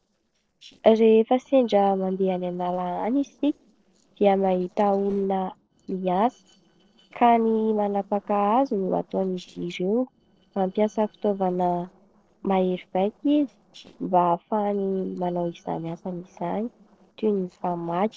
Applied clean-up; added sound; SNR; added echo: neural separator model SepFormer DNS4.